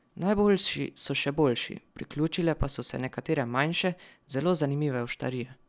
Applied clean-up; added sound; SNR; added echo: none; none; none; none.